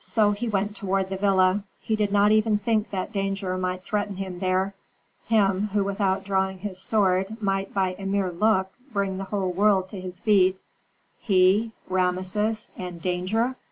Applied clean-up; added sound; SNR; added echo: none; none; none; none.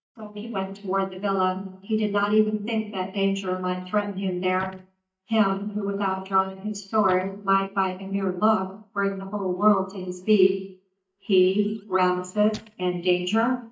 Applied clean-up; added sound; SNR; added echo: neural mask model DeepFilterNet 3.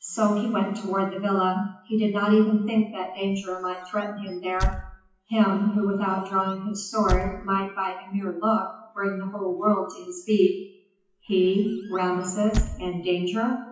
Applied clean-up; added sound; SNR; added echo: classical method WPE with log-MMSE.